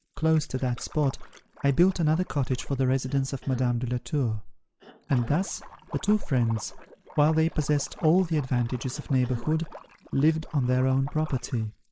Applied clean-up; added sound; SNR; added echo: neural mask model Resemble Enhance denoiser.